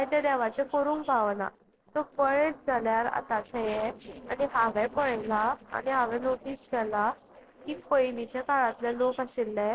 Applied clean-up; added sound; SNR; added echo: neural separator model SepFormer DNS4.